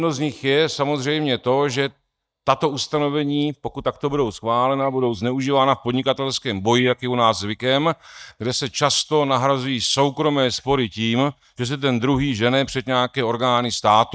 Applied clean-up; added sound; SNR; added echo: neural mask model DeepFilterNet 3.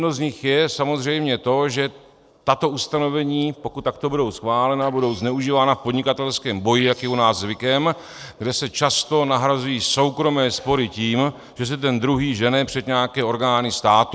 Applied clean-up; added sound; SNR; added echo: neural separator model SepFormer DNS4.